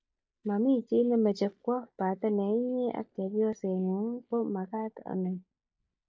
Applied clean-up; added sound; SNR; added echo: neural mask model DeepFilterNet 3.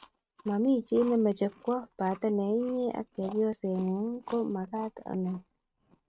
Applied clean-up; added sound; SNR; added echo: neural mask model RNNoise.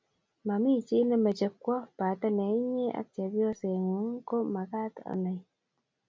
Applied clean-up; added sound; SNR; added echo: none; none; none; none.